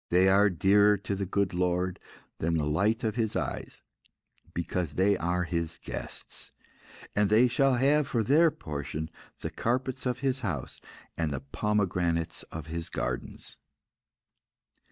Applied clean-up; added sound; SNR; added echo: neural mask model DeepFilterNet 3.